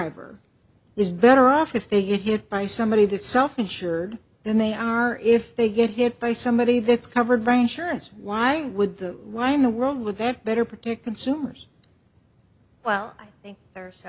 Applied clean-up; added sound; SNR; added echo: none; none; none; none.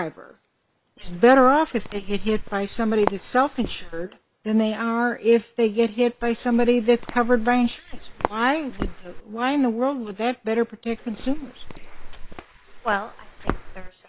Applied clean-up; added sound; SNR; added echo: neural separator model SepFormer WHAM!.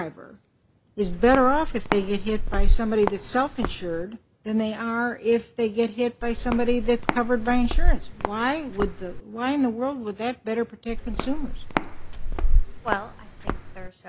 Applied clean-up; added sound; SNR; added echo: none; Walk, footsteps; -3 dB; none.